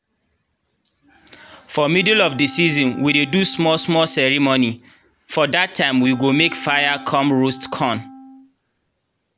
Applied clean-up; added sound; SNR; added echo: none; Wind instrument, woodwind instrument; 19 dB; none.